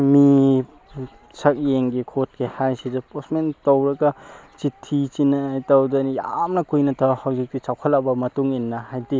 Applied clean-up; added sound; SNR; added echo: none; none; none; none.